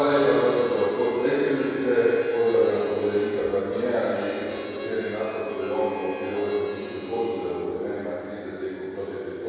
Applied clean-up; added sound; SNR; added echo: none; Harmonica; 16 dB; reverberation time 2.2 s.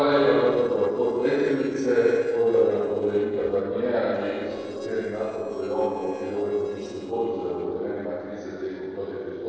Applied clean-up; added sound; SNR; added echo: neural separator model SepFormer DNS4.